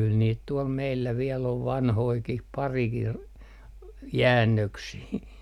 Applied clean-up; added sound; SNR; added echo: none; none; none; none.